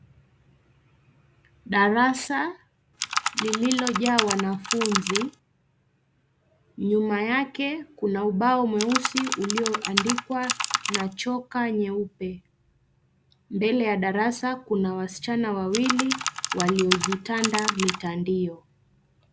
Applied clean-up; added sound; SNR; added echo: none; Computer keyboard; 2 dB; none.